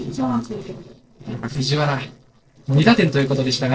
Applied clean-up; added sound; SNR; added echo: neural separator model SepFormer DNS4.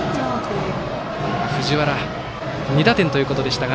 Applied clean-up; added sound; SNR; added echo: none; none; none; none.